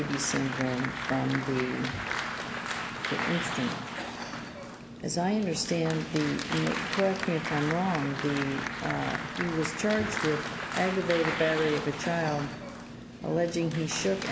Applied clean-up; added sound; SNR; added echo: none; Applause; 5 dB; none.